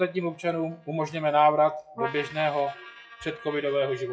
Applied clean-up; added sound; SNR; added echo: classical method WPE with log-MMSE.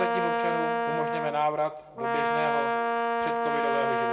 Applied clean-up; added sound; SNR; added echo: none; Brass instrument; -5 dB; reverberation time 0.8 s.